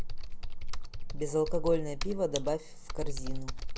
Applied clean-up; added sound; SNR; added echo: none; Computer keyboard; -3 dB; none.